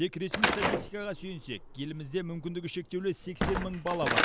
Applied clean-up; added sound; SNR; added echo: none; Slam / Wood; -1 dB; none.